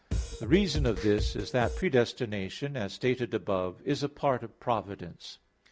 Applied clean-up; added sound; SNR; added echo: none; Drum kit; 3 dB; none.